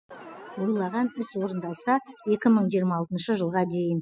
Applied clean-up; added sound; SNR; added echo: classical method spectral subtraction.